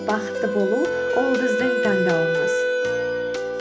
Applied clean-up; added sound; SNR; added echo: none; Wind instrument, woodwind instrument; -2 dB; none.